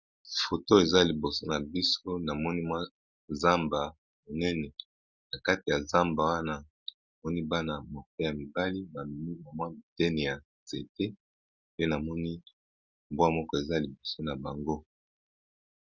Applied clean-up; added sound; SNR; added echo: none; none; none; none.